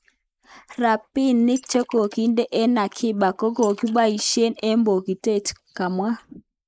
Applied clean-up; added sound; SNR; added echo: neural mask model Resemble Enhance denoiser.